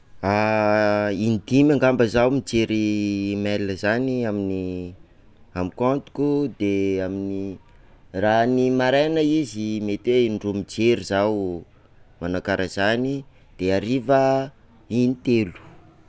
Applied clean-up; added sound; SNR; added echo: none; none; none; none.